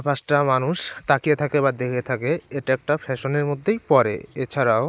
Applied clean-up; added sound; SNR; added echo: neural mask model Resemble Enhance denoiser.